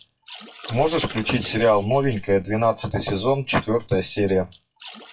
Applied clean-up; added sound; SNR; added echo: classical method WPE with log-MMSE.